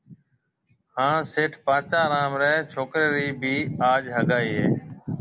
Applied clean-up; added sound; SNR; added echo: none; none; none; none.